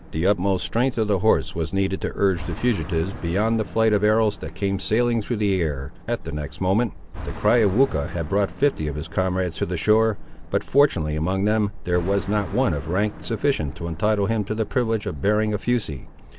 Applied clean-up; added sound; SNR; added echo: none; Car passing by; 16 dB; none.